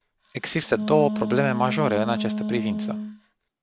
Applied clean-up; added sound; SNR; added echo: none; Wind instrument, woodwind instrument; 4 dB; none.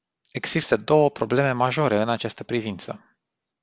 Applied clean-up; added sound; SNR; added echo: none; none; none; none.